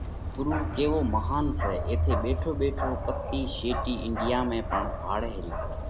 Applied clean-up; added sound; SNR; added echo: none; Bark; 0 dB; none.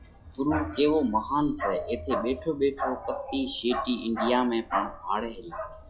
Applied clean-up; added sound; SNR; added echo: classical method log-MMSE.